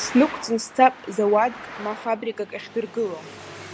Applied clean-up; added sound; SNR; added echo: none; Traffic noise, roadway noise; 15 dB; none.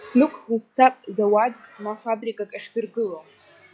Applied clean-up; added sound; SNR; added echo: classical method log-MMSE.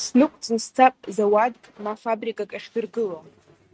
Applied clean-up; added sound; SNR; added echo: neural mask model RNNoise.